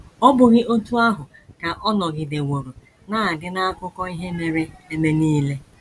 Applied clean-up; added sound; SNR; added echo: none; none; none; none.